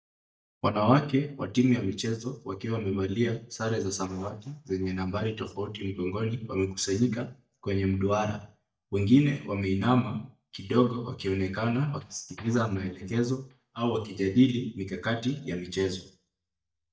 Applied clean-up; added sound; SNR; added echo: neural mask model DeepFilterNet 3.